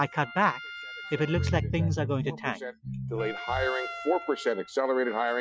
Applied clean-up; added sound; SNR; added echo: classical method Wiener filter.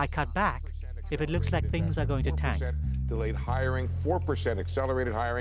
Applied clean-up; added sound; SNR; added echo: none; none; none; none.